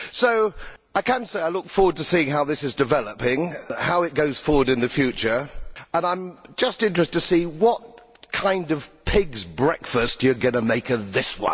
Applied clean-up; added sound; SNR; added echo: none; none; none; none.